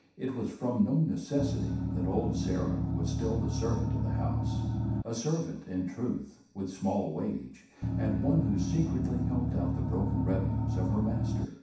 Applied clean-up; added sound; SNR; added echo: none; Engine; -2 dB; reverberation time 0.7 s.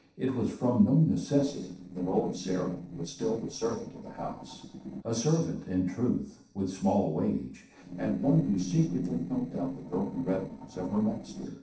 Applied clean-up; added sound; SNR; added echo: neural separator model SepFormer DNS4.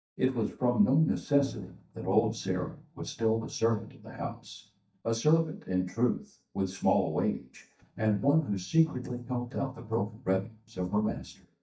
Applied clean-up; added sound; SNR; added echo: neural mask model DeepFilterNet 3.